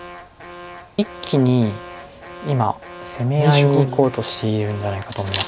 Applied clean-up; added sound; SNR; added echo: none; Alarm; 17 dB; none.